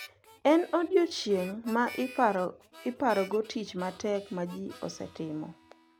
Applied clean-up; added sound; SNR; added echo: none; Harmonica; 20 dB; none.